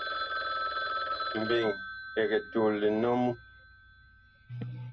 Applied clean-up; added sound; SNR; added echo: none; Telephone; 5 dB; none.